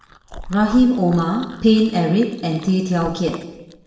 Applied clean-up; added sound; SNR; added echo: none; Chewing, mastication; 19 dB; reverberation time 0.9 s.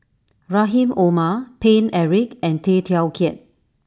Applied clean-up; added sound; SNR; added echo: none; none; none; none.